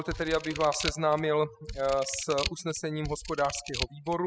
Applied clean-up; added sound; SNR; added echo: classical method spectral subtraction.